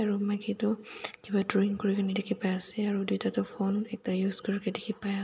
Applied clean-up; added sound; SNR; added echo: none; none; none; none.